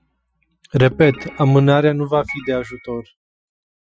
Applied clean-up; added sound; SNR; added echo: classical method Wiener filter.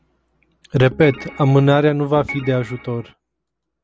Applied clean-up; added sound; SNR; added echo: none; Organ; 15 dB; none.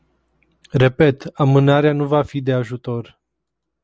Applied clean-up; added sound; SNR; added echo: none; none; none; none.